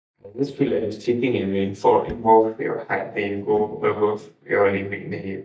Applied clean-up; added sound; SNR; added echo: neural mask model DeepFilterNet 3.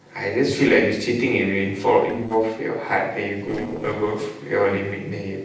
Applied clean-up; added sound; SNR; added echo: neural separator model SepFormer DNS4.